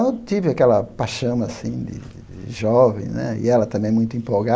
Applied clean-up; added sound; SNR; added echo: none; none; none; none.